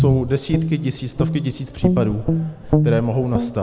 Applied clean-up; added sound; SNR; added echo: none; Guitar; -1 dB; none.